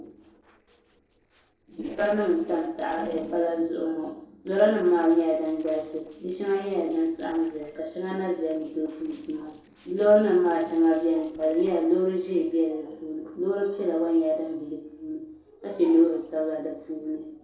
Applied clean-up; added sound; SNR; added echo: neural separator model SepFormer DNS4.